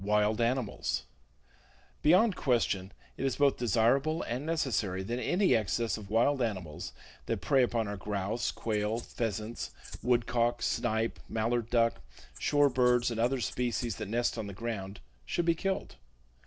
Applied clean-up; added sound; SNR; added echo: neural separator model SepFormer DNS4.